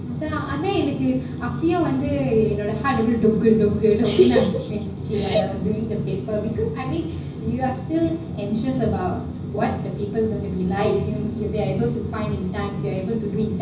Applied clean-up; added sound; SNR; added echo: none; none; none; reverberation time 0.5 s.